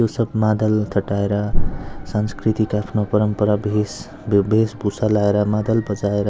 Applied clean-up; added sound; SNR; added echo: none; none; none; none.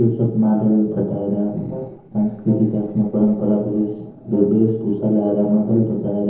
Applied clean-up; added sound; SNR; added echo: neural separator model SepFormer DNS4.